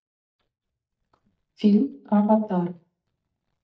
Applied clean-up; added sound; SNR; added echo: neural mask model DeepFilterNet 3.